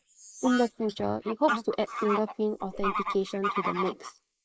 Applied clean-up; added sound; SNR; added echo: neural mask model Resemble Enhance denoiser.